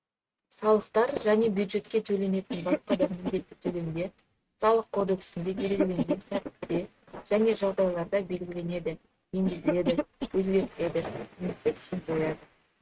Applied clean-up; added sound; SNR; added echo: neural mask model RNNoise.